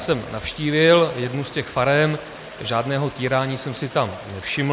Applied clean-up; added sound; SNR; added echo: none; Stream; 19 dB; none.